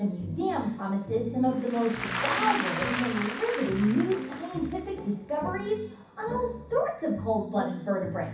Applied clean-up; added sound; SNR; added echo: none; Applause / Crowd; 6 dB; reverberation time 0.7 s.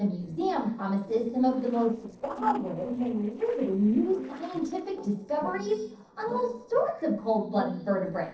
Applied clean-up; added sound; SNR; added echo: neural separator model SepFormer DNS4.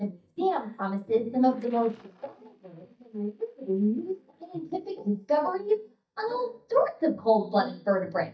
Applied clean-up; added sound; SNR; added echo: neural mask model DeepFilterNet 3.